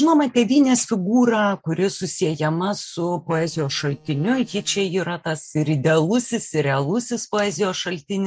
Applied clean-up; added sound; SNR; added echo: neural separator model SepFormer DNS4.